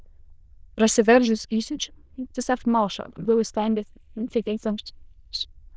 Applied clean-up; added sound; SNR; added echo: neural diffusion model UNIVERSE++.